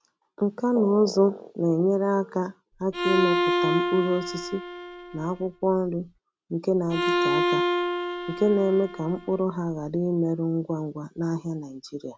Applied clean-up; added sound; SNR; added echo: none; Bowed string instrument; 2 dB; none.